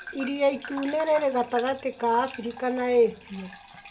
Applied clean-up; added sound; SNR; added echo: none; Bathtub (filling or washing) / Gurgling; 17 dB; reverberation time 0.3 s.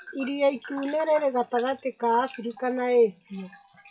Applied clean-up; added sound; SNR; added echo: classical method WPE with log-MMSE.